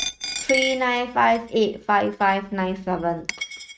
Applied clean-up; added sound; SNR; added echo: neural mask model RNNoise.